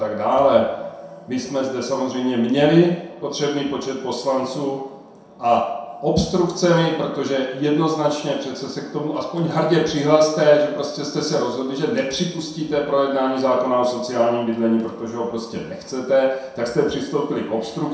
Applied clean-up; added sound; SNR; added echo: none; none; none; reverberation time 0.7 s.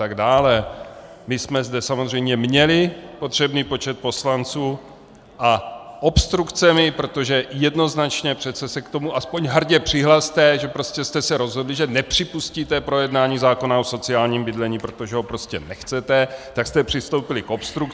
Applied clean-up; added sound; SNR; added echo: none; none; none; none.